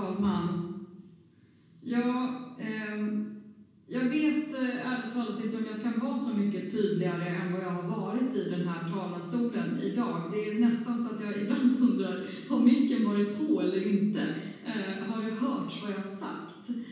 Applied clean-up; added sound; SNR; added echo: none; none; none; reverberation time 1.2 s.